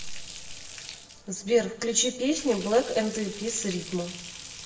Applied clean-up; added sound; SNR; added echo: none; Water tap, faucet; 13 dB; reverberation time 0.6 s.